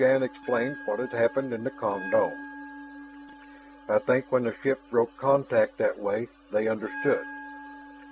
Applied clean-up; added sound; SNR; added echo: none; Bell; 15 dB; none.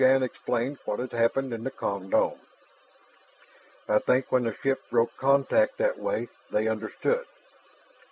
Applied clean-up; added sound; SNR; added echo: none; none; none; none.